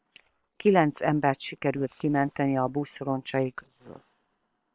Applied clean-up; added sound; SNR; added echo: neural separator model SepFormer WHAM!.